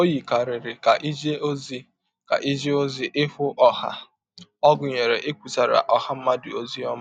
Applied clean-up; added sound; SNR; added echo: neural mask model DeepFilterNet 3.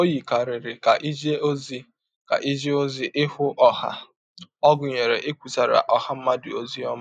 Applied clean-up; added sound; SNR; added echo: neural mask model Resemble Enhance denoiser.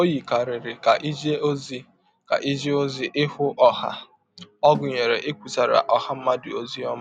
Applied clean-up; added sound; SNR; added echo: none; Snare drum; 15 dB; none.